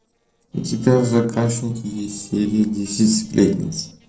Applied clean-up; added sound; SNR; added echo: neural separator model SepFormer DNS4.